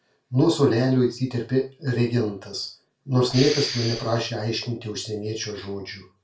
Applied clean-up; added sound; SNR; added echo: none; Respiratory sounds; 8 dB; reverberation time 0.3 s.